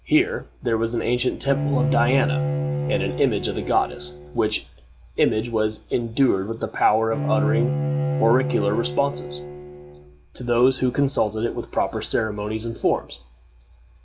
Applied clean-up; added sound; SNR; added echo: none; Bowed string instrument; 2 dB; none.